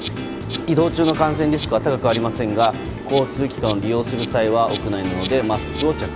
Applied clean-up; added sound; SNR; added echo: none; Insect; 12 dB; none.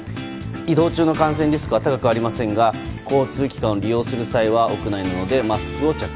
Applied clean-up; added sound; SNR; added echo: none; none; none; none.